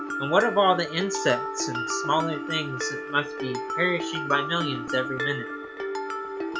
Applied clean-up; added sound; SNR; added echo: none; Mallet percussion; 3 dB; none.